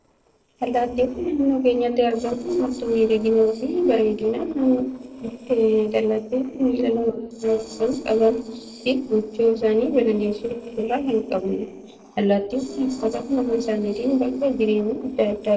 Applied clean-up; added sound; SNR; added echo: neural separator model SepFormer DNS4.